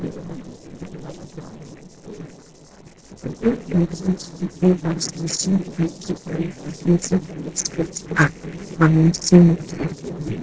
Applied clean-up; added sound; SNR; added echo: neural separator model SepFormer DNS4.